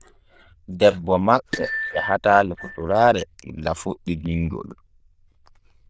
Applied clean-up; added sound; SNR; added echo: neural diffusion model UNIVERSE++.